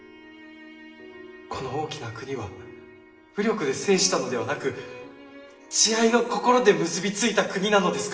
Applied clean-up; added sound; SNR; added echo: none; none; none; reverberation time 0.8 s.